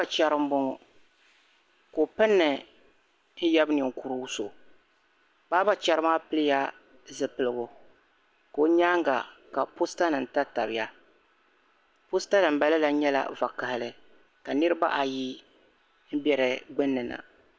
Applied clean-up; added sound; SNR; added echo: none; none; none; none.